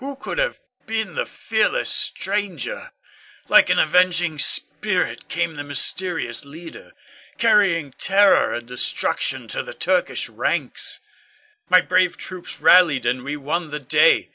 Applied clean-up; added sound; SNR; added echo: none; none; none; none.